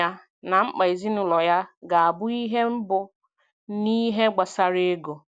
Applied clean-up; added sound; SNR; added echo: none; none; none; none.